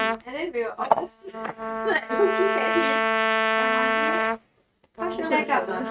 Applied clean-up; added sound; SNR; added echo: neural mask model RNNoise.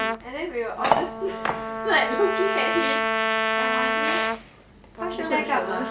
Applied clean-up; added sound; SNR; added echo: none; Cutlery, silverware + Trumpet; -2 dB; none.